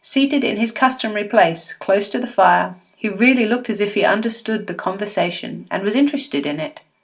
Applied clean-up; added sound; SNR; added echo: none; none; none; reverberation time 0.2 s.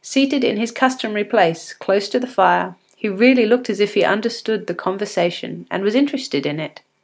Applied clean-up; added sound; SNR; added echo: none; none; none; none.